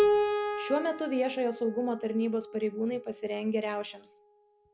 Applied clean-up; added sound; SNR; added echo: none; Keyboard (musical); 2 dB; none.